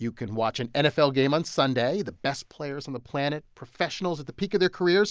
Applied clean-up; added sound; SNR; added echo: none; none; none; none.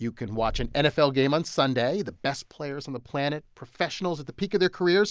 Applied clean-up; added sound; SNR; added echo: none; Purr; 11 dB; none.